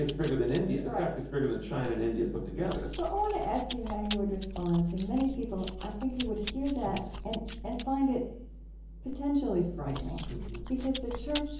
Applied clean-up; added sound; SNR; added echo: none; Chewing, mastication; 9 dB; reverberation time 0.7 s.